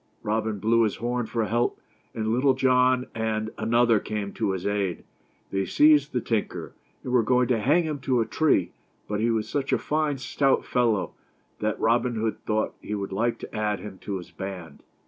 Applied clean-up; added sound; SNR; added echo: none; none; none; none.